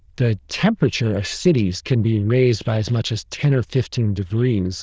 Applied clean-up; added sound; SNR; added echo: neural diffusion model UNIVERSE++.